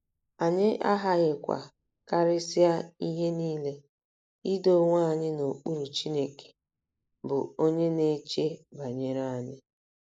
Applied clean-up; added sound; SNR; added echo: neural mask model Resemble Enhance denoiser.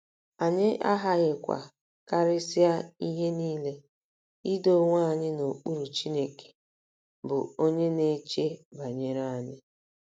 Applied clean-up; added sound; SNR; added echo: none; none; none; none.